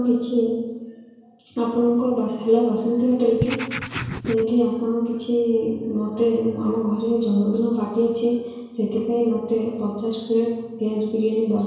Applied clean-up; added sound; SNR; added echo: none; Writing; 6 dB; reverberation time 1.0 s.